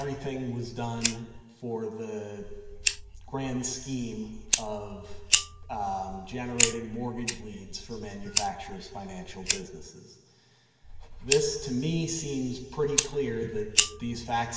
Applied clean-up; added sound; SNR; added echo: none; Fire; 0 dB; reverberation time 1.5 s.